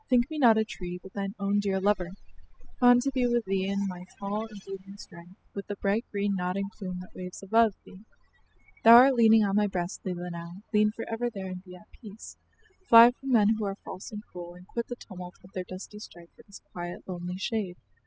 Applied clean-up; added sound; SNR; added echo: classical method spectral subtraction.